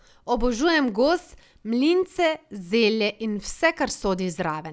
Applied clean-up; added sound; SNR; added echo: none; none; none; none.